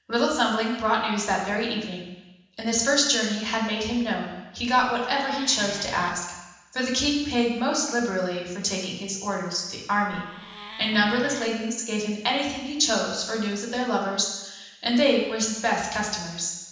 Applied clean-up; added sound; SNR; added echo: none; Wood; 15 dB; reverberation time 1.1 s.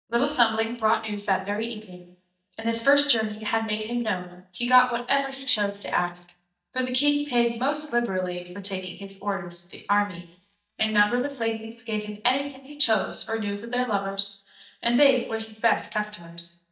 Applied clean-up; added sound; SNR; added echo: neural mask model DeepFilterNet 3.